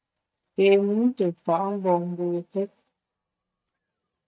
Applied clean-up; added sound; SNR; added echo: neural mask model DeepFilterNet 3.